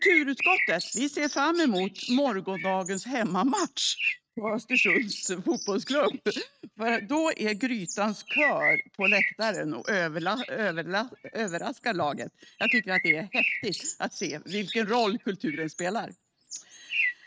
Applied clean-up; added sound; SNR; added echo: neural mask model RNNoise.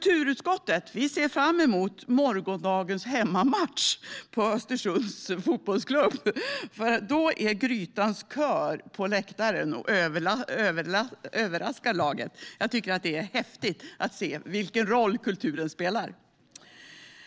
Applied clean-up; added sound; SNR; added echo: none; none; none; none.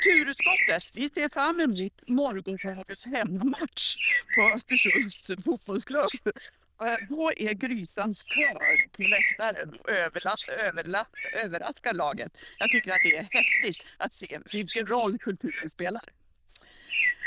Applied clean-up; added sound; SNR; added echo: neural diffusion model UNIVERSE++.